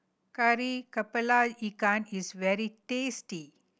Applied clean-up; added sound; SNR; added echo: none; none; none; none.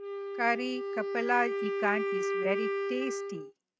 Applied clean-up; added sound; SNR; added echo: neural mask model RNNoise.